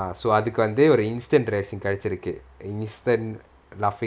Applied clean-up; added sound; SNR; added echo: none; none; none; none.